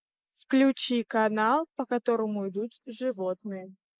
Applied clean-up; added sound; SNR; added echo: neural mask model Resemble Enhance denoiser.